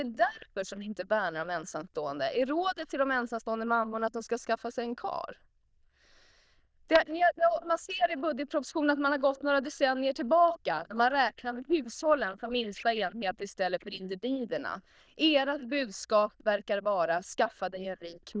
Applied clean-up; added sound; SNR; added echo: neural diffusion model UNIVERSE++.